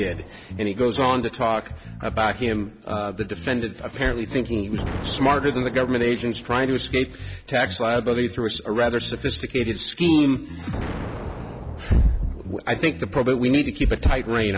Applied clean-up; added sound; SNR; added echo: none; Explosion + Bass guitar; 12 dB; none.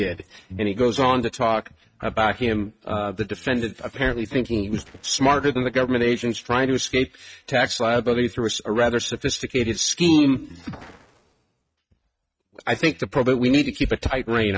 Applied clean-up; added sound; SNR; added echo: neural mask model RNNoise.